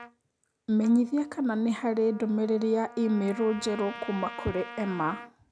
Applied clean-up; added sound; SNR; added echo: none; Trumpet; 17 dB; none.